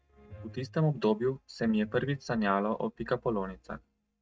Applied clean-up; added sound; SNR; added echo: neural mask model RNNoise.